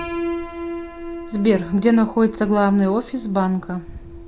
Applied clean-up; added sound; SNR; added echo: none; Piano; 11 dB; none.